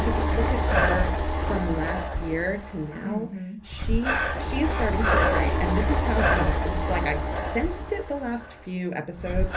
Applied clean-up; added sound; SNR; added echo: none; Breathing; -5 dB; reverberation time 0.3 s.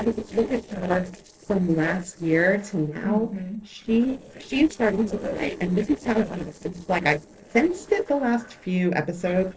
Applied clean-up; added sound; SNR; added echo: neural separator model SepFormer DNS4.